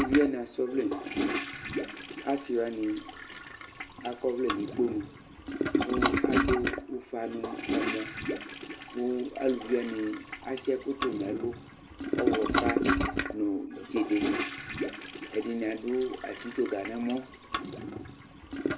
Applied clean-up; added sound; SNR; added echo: none; Toilet flush; 1 dB; reverberation time 0.3 s.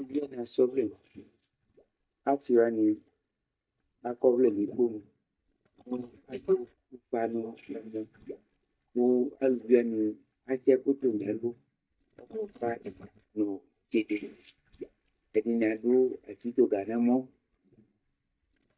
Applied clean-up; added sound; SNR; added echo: neural mask model DeepFilterNet 3.